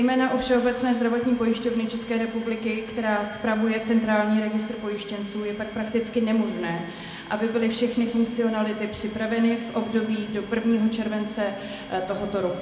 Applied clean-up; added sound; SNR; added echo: none; Domestic sounds, home sounds; 20 dB; reverberation time 1.9 s.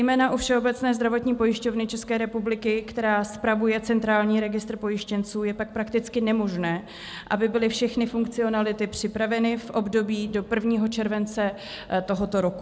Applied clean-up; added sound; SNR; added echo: none; none; none; none.